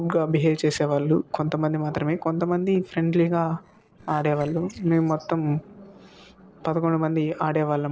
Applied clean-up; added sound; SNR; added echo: neural separator model SepFormer DNS4.